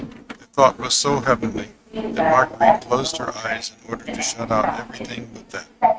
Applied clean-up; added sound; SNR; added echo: neural mask model RNNoise.